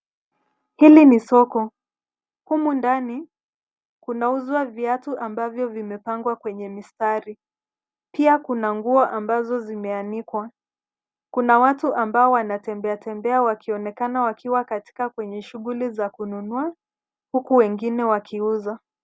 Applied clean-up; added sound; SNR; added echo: none; none; none; none.